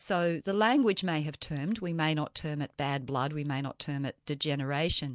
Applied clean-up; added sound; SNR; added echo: none; none; none; none.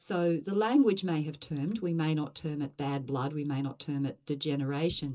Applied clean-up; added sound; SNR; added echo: none; none; none; reverberation time 0.2 s.